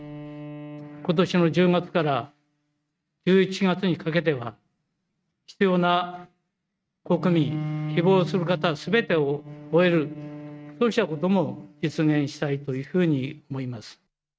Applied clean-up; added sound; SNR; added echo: neural mask model RNNoise.